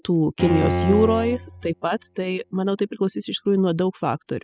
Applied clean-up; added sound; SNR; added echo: classical method spectral subtraction.